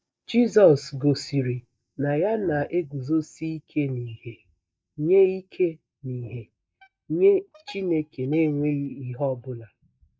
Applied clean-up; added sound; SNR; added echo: neural mask model DeepFilterNet 3.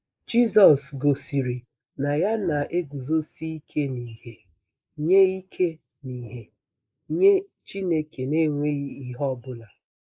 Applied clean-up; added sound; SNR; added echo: neural mask model Resemble Enhance denoiser.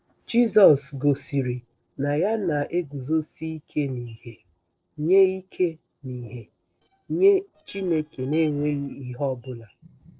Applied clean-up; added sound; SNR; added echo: neural separator model SepFormer DNS4.